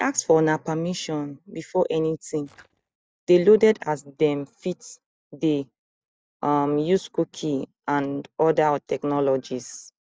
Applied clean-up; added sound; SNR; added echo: neural mask model DeepFilterNet 3.